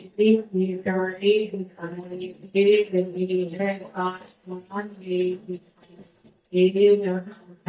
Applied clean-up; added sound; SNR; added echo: neural mask model DeepFilterNet 3.